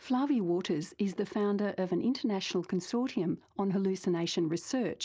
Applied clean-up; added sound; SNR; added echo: none; none; none; none.